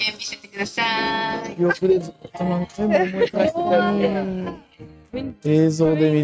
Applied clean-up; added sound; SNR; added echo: neural mask model RNNoise.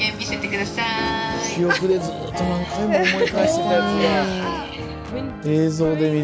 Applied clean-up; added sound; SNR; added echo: none; Organ; 19 dB; none.